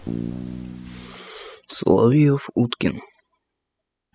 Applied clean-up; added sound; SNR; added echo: classical method spectral subtraction.